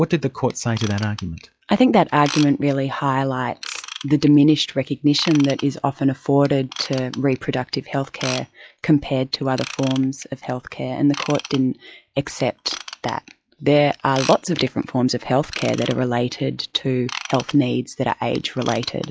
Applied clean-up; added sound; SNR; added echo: classical method log-MMSE.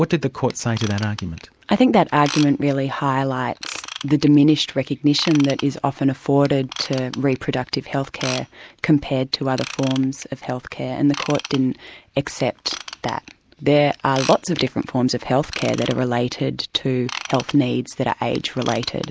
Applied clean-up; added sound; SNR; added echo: none; Ratchet, pawl / Tools; 16 dB; none.